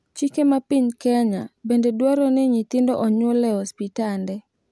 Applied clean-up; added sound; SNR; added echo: none; none; none; none.